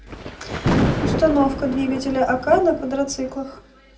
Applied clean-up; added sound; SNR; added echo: none; Thunder; 3 dB; reverberation time 0.3 s.